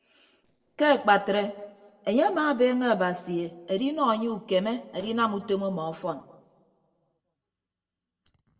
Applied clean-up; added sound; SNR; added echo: neural separator model SepFormer DNS4.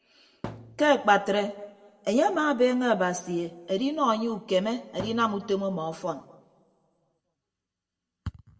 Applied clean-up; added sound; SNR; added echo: none; Thump, thud; 16 dB; reverberation time 1.0 s.